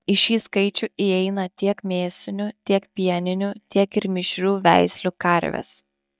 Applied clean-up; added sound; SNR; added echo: neural mask model DeepFilterNet 3.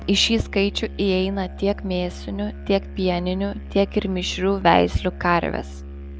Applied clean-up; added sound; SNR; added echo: none; Musical instrument; 12 dB; none.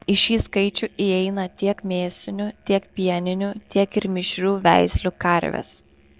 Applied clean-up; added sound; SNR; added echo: neural separator model SepFormer DNS4.